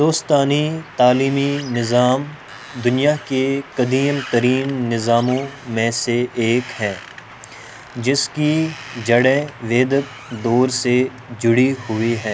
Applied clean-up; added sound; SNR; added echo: none; Wind; 18 dB; none.